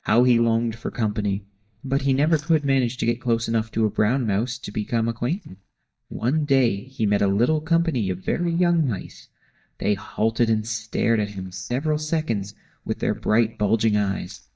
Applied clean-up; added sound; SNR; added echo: neural mask model DeepFilterNet 3.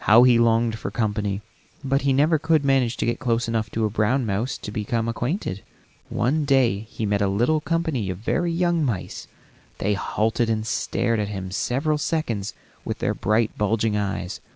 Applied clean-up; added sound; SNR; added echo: none; none; none; none.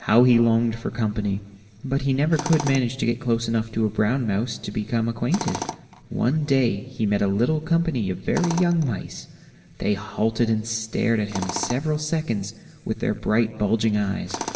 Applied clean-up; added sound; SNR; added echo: none; Tools; 15 dB; reverberation time 1.8 s.